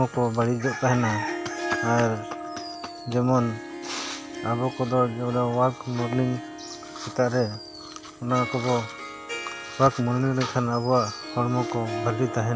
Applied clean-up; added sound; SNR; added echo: none; Harp; 11 dB; none.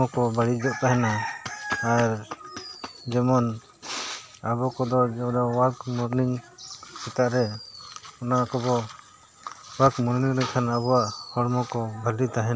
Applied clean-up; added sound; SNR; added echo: none; none; none; none.